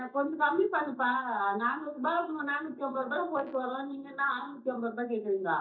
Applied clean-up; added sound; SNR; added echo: neural mask model DeepFilterNet 3.